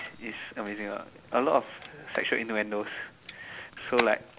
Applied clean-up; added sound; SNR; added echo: none; Camera; 11 dB; none.